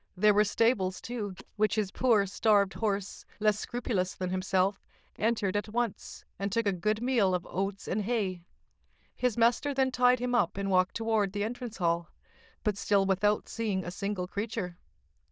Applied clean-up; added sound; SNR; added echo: neural diffusion model UNIVERSE++.